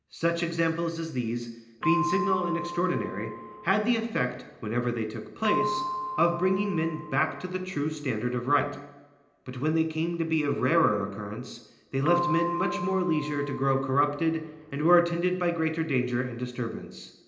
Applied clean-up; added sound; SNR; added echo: none; Percussion; 7 dB; reverberation time 0.9 s.